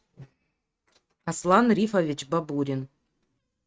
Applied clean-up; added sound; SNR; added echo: neural mask model RNNoise.